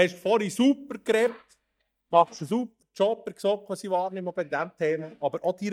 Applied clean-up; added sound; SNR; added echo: neural mask model DeepFilterNet 3.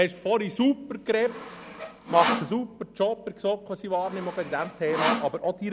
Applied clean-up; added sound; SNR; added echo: none; Sawing; 6 dB; none.